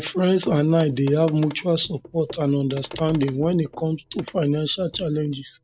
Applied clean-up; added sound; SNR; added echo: none; Clock; 20 dB; none.